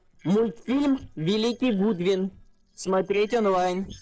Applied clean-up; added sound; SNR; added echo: neural separator model SepFormer DNS4.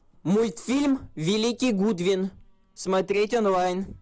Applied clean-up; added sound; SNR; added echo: none; none; none; none.